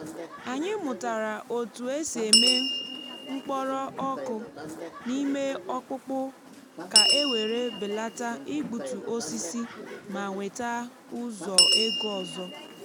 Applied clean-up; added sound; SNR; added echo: none; Door / Bell; -2 dB; none.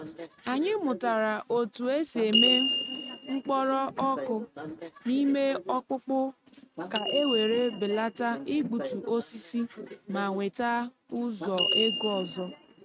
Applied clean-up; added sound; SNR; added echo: neural mask model RNNoise.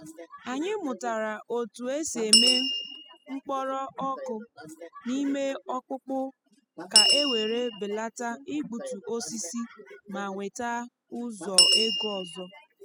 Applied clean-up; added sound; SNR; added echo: classical method spectral subtraction.